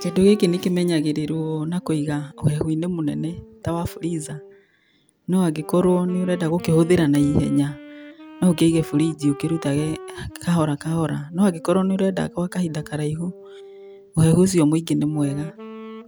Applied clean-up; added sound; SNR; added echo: none; Wind instrument, woodwind instrument; 19 dB; none.